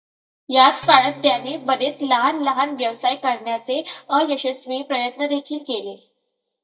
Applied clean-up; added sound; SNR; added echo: neural mask model DeepFilterNet 3.